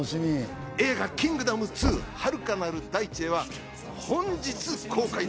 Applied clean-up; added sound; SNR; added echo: none; Knock; 8 dB; none.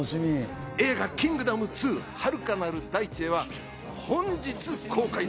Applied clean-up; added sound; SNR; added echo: none; none; none; none.